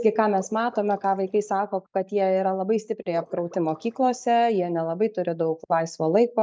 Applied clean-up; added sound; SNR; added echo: neural mask model DeepFilterNet 3.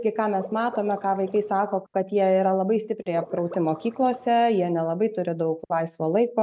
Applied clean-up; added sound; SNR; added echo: none; Water / Liquid; 18 dB; none.